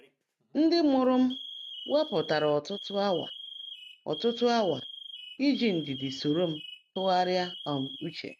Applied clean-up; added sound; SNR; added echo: none; Alarm; 14 dB; none.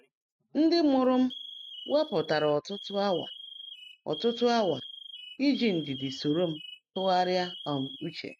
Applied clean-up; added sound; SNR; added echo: classical method spectral subtraction.